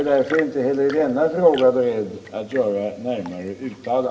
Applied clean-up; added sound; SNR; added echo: none; Tap / Fill (with liquid) / Trickle, dribble / Chirp, tweet / Engine; 18 dB; reverberation time 0.8 s.